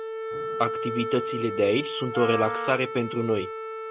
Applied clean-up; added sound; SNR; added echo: none; Wind instrument, woodwind instrument + Wind instrument, woodwind instrument; 5 dB; none.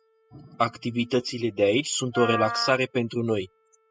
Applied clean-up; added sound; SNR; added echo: classical method spectral subtraction.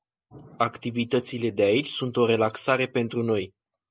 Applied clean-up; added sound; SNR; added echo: none; none; none; none.